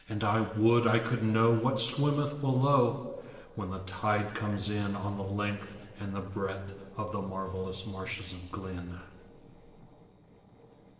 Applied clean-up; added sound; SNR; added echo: neural separator model SepFormer DNS4.